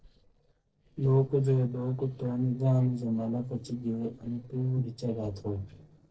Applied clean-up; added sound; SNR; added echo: neural separator model SepFormer DNS4.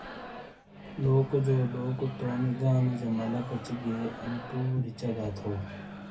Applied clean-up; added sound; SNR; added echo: none; Microwave oven; 12 dB; reverberation time 0.3 s.